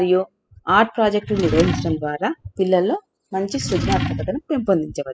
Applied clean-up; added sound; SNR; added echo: classical method spectral subtraction.